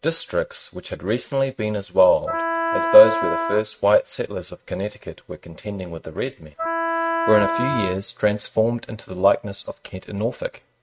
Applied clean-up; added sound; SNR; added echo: neural mask model RNNoise.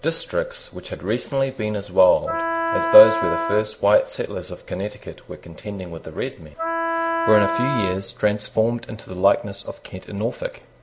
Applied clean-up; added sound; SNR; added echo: none; Wind instrument, woodwind instrument; 3 dB; none.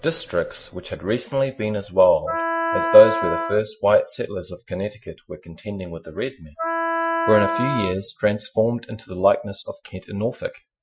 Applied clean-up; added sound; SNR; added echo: classical method Wiener filter.